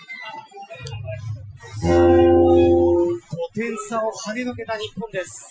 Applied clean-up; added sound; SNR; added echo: classical method Wiener filter.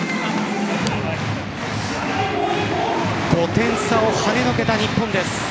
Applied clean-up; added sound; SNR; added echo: none; none; none; none.